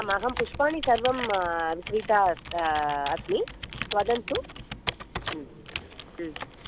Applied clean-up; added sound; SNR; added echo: none; Computer keyboard; 9 dB; none.